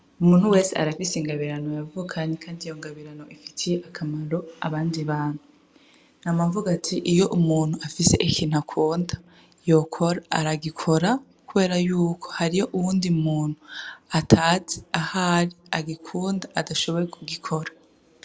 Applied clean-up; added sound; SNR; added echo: none; none; none; none.